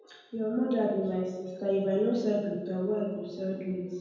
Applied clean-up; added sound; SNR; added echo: none; none; none; reverberation time 1.2 s.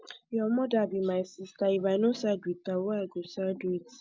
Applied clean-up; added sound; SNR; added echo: none; none; none; none.